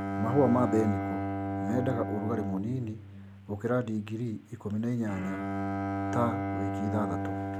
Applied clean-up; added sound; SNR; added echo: none; Bowed string instrument; 2 dB; none.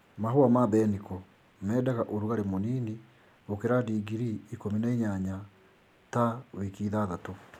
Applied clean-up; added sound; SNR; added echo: none; none; none; none.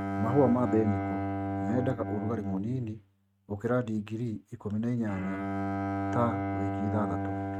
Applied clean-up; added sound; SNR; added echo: neural mask model RNNoise.